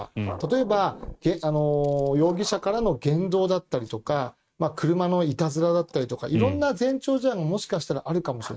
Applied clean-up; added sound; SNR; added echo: neural mask model RNNoise.